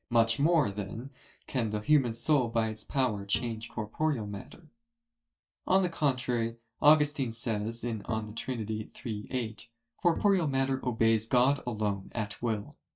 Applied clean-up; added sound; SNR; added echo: neural mask model DeepFilterNet 3.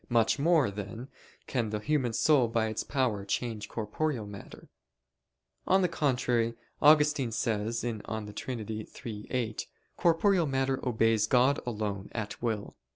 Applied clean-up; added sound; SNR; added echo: none; none; none; none.